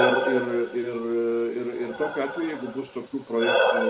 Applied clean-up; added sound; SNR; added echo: none; Breathing; 0 dB; none.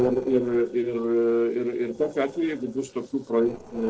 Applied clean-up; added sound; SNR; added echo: neural separator model SepFormer DNS4.